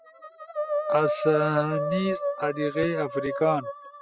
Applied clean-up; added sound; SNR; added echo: classical method spectral subtraction.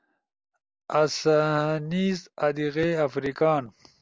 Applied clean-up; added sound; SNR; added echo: none; none; none; none.